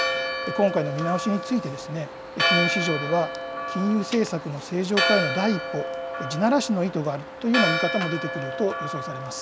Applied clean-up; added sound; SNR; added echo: none; Church bell; 2 dB; none.